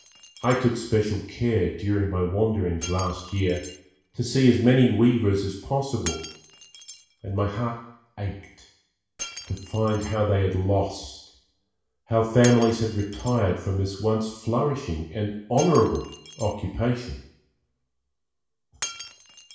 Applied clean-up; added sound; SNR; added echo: none; Shatter; 19 dB; reverberation time 0.7 s.